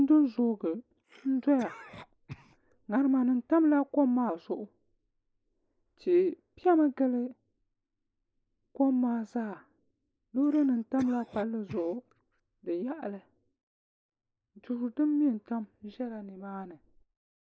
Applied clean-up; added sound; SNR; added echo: neural mask model Resemble Enhance denoiser.